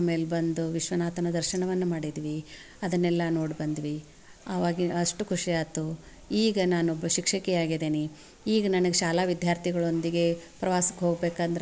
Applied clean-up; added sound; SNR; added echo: none; none; none; none.